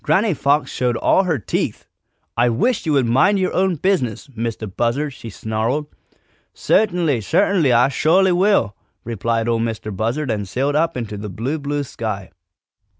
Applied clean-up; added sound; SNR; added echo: none; none; none; none.